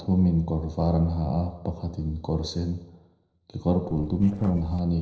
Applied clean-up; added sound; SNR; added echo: neural separator model SepFormer DNS4.